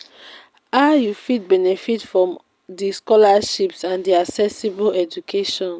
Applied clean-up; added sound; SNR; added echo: none; none; none; none.